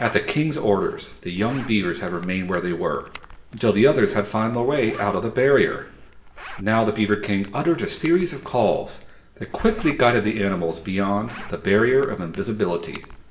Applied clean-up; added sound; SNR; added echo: none; Zipper (clothing); 19 dB; reverberation time 0.6 s.